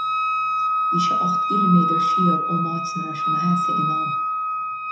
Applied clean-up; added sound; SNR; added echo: none; Wind instrument, woodwind instrument; -4 dB; reverberation time 0.6 s.